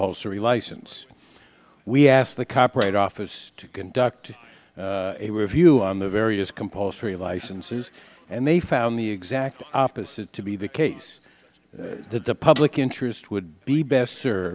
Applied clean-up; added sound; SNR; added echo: none; Snare drum; 16 dB; none.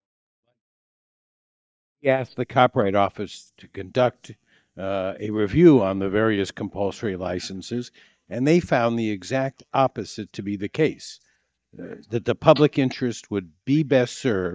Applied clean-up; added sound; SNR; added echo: neural mask model DeepFilterNet 3.